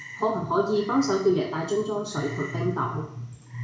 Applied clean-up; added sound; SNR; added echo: none; Frog; 20 dB; reverberation time 0.6 s.